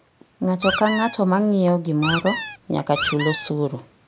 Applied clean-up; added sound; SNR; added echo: none; Squeak; 6 dB; none.